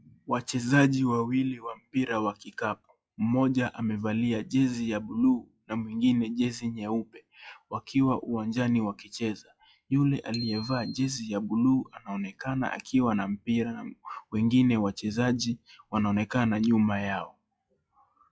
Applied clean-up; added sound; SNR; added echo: classical method log-MMSE.